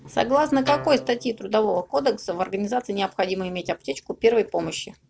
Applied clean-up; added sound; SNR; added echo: none; Guitar; 12 dB; none.